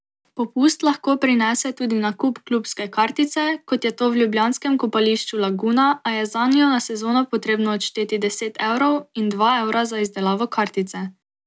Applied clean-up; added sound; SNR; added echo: none; none; none; none.